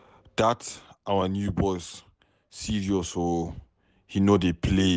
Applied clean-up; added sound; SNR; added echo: none; none; none; none.